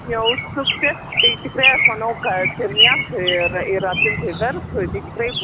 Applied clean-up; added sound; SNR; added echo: none; Bird; -3 dB; none.